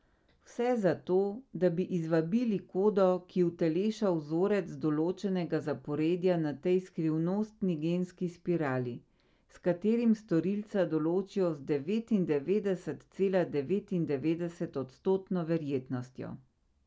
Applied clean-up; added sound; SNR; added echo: none; none; none; none.